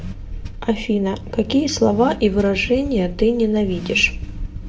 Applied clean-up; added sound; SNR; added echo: none; Accelerating, revving, vroom / Car; 13 dB; reverberation time 0.3 s.